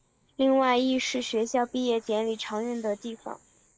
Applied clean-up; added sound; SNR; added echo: neural mask model Resemble Enhance denoiser.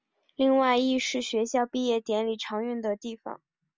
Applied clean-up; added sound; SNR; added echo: none; none; none; none.